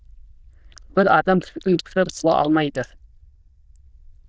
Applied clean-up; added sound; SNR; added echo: neural diffusion model UNIVERSE++.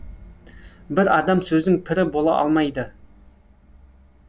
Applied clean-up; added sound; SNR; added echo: none; none; none; none.